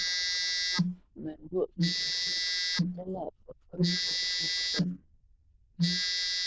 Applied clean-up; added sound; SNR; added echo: neural diffusion model UNIVERSE++.